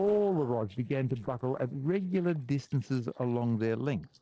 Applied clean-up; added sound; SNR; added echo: neural separator model SepFormer DNS4.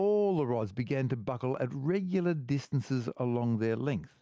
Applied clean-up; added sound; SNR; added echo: none; none; none; none.